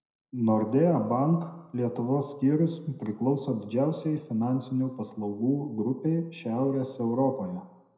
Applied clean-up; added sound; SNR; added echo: none; none; none; reverberation time 0.7 s.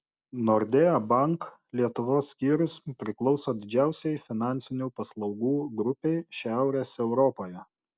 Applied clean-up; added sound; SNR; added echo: none; none; none; none.